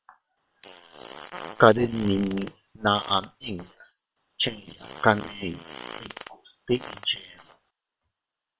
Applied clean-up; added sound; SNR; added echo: neural separator model SepFormer WHAM!.